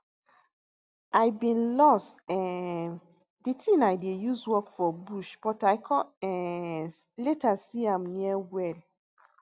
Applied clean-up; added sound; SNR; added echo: none; none; none; none.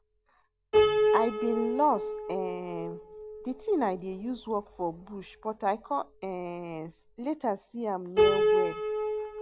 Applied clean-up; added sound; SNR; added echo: none; Piano; -2 dB; none.